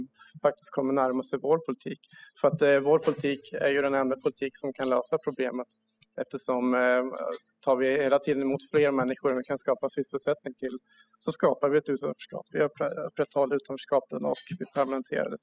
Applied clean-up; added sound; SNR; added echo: classical method spectral subtraction.